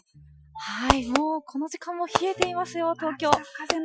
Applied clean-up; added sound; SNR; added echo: classical method Wiener filter.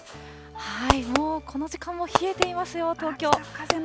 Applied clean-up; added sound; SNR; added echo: none; Fireworks; 1 dB; none.